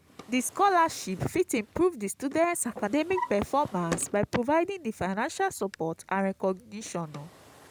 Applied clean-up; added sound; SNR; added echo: none; Drawer open or close; 16 dB; none.